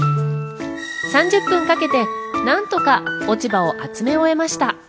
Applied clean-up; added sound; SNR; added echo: none; Guitar; 11 dB; none.